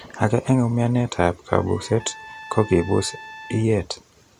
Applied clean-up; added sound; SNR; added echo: none; Trumpet; 19 dB; none.